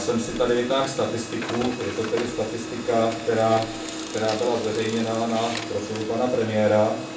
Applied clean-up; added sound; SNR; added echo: none; Printer; 9 dB; reverberation time 0.4 s.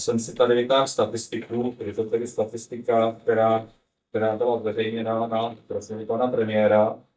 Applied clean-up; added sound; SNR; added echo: neural mask model DeepFilterNet 3.